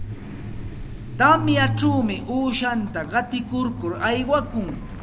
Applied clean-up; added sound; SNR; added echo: none; Truck; 7 dB; none.